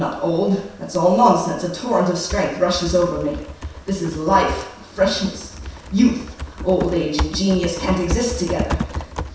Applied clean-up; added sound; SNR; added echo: none; Typing; 9 dB; reverberation time 0.7 s.